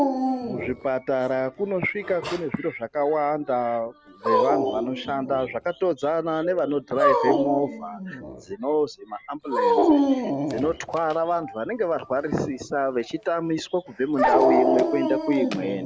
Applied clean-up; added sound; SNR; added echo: none; Dog; 1 dB; none.